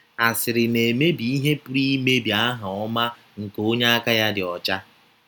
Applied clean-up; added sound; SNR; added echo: none; none; none; none.